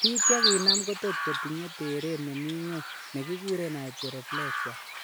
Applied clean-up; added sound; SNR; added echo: none; Chirp, tweet; -2 dB; none.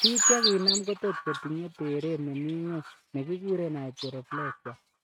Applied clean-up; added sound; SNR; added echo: neural mask model RNNoise.